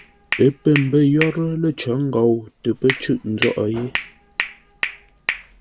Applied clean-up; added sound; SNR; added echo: none; Hands; 9 dB; none.